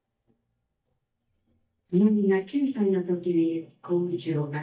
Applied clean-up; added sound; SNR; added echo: neural mask model DeepFilterNet 3.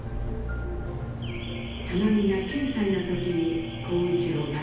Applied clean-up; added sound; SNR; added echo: none; Alarm / Car; 9 dB; reverberation time 0.8 s.